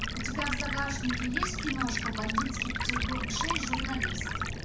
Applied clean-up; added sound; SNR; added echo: none; Stream; -4 dB; reverberation time 0.4 s.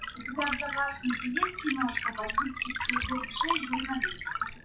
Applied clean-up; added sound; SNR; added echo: classical method WPE with log-MMSE.